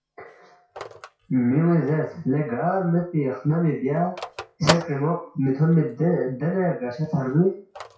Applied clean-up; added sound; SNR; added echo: classical method WPE with log-MMSE.